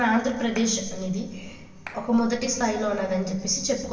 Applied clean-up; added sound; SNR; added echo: none; Clapping; 17 dB; reverberation time 1.0 s.